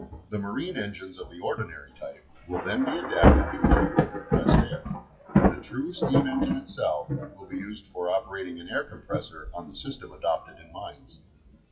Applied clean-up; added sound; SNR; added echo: classical method WPE with log-MMSE.